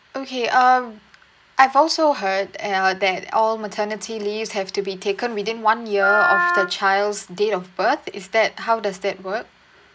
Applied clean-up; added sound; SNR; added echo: none; Wind instrument, woodwind instrument; 1 dB; none.